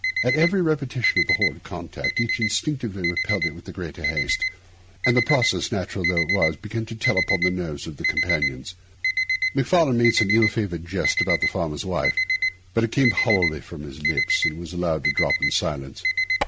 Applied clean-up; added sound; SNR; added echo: none; Alarm; 1 dB; none.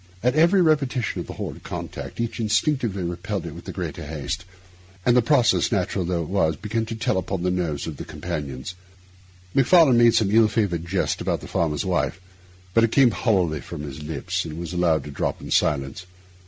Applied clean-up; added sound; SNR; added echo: none; none; none; none.